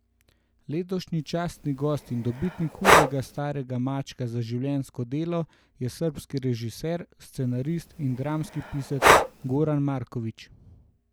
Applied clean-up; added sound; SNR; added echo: none; Breathing; -4 dB; none.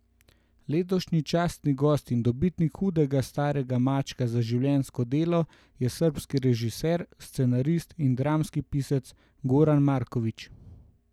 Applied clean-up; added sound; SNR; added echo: none; none; none; none.